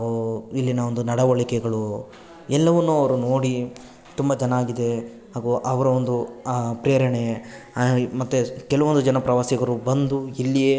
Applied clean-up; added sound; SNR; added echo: none; none; none; none.